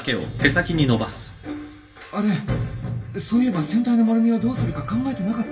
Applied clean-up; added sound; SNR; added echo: none; none; none; reverberation time 0.7 s.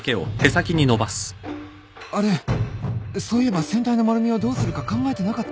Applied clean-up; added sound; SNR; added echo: none; none; none; none.